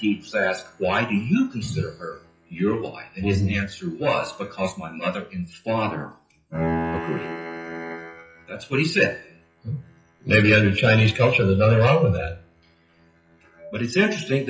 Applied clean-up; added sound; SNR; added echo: classical method WPE with log-MMSE.